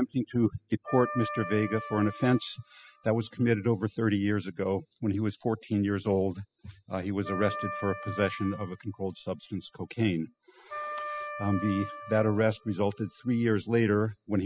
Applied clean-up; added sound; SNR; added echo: classical method spectral subtraction.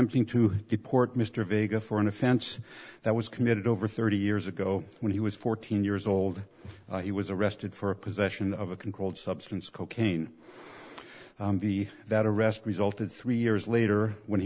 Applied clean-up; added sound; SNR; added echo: none; none; none; none.